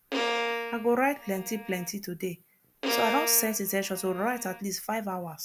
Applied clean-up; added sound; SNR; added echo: none; Bowed string instrument; 4 dB; none.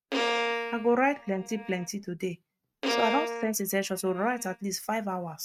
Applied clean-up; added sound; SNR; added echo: neural mask model RNNoise.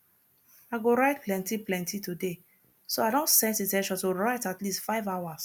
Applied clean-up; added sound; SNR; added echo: none; none; none; none.